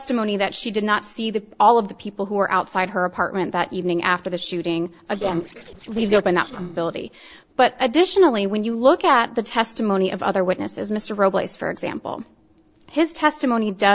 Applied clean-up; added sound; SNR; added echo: neural separator model SepFormer DNS4.